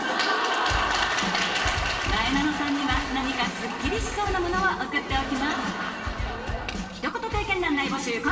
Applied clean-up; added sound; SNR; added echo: none; Electric guitar / Strum; 17 dB; reverberation time 2.0 s.